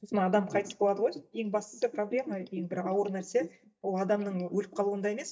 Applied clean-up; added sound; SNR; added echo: neural mask model DeepFilterNet 3.